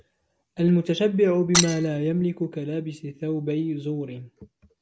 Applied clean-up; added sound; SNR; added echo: none; Shatter; 2 dB; none.